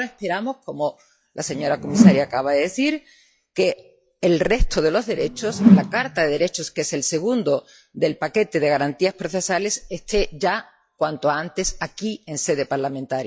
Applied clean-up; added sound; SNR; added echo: classical method log-MMSE.